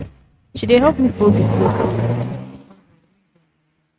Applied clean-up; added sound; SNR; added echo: neural mask model RNNoise.